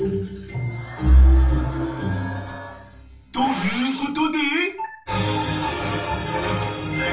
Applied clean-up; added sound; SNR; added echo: none; none; none; reverberation time 0.3 s.